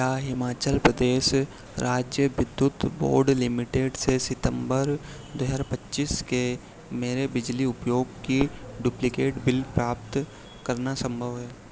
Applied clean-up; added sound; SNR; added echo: none; Fireworks; 19 dB; none.